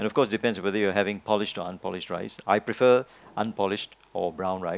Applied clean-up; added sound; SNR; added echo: none; none; none; none.